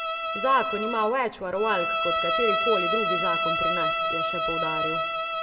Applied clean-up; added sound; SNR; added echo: none; Bowed string instrument; -2 dB; reverberation time 1.0 s.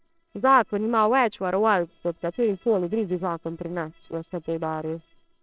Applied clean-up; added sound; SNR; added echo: neural separator model SepFormer WHAMR!.